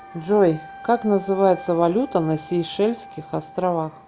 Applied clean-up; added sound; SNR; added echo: none; Wind instrument, woodwind instrument; 19 dB; none.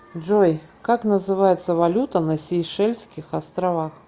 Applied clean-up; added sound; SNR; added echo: none; none; none; none.